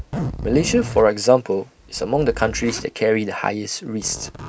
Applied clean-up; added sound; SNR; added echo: none; Zipper (clothing); 11 dB; none.